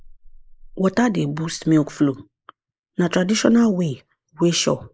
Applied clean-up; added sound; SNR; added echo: neural mask model Resemble Enhance denoiser.